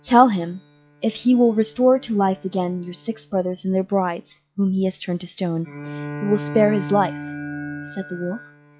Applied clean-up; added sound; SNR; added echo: classical method log-MMSE.